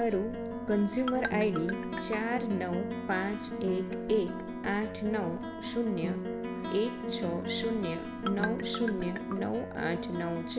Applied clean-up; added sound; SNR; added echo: none; Marimba, xylophone + Plucked string instrument; 3 dB; none.